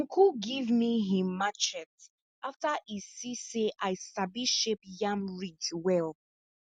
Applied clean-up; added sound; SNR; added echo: none; none; none; none.